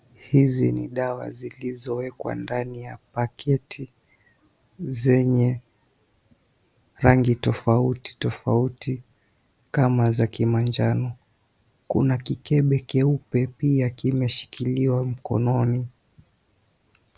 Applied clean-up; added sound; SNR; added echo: none; none; none; none.